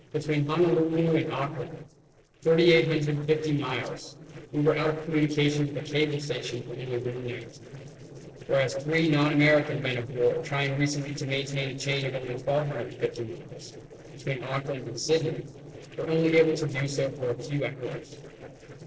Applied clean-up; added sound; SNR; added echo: neural separator model SepFormer DNS4.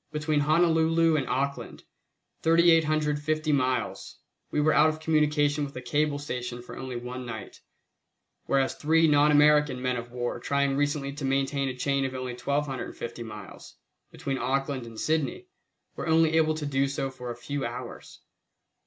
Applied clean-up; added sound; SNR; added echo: none; none; none; none.